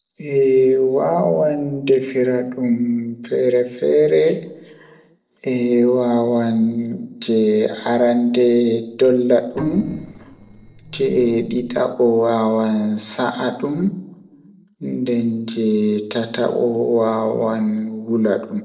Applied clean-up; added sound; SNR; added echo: neural separator model SepFormer DNS4.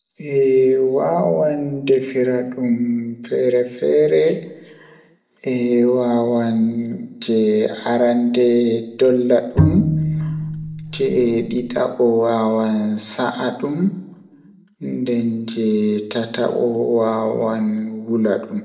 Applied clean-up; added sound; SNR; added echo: none; Bowed string instrument; 2 dB; reverberation time 0.8 s.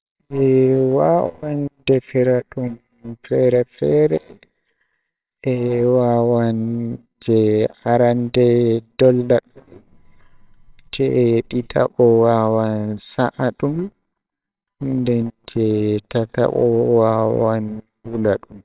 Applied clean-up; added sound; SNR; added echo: neural separator model SepFormer WHAMR!.